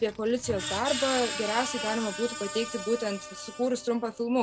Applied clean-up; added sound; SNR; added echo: none; Screech; 7 dB; none.